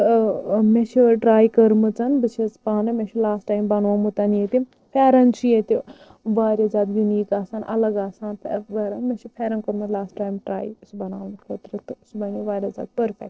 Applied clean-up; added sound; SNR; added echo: neural separator model SepFormer DNS4.